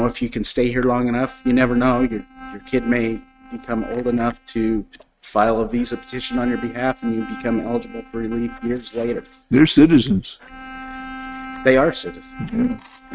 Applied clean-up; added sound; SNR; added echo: neural mask model RNNoise.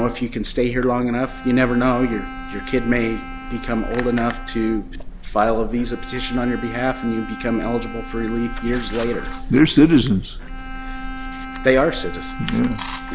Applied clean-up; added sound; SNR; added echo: none; Bowed string instrument; 14 dB; none.